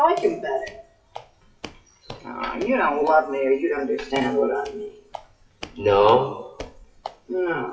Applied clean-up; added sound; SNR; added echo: classical method WPE with log-MMSE.